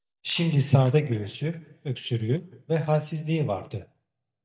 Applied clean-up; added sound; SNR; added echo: neural mask model DeepFilterNet 3.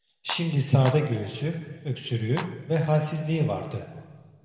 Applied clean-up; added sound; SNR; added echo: none; Clapping; 13 dB; reverberation time 1.7 s.